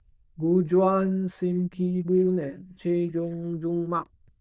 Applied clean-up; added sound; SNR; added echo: neural diffusion model UNIVERSE++.